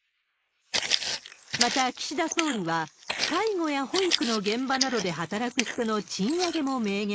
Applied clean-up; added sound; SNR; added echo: neural mask model Resemble Enhance denoiser.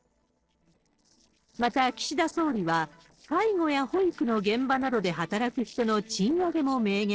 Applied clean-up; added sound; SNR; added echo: neural separator model SepFormer DNS4.